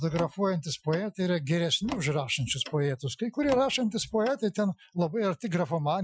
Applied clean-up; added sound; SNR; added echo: classical method Wiener filter.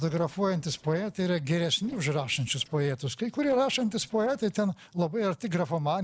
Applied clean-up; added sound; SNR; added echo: neural separator model SepFormer DNS4.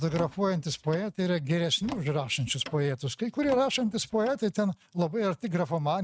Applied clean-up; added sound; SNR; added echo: neural mask model RNNoise.